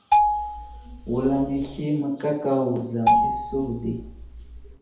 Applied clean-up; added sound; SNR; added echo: none; Marimba, xylophone; -2 dB; reverberation time 2.1 s.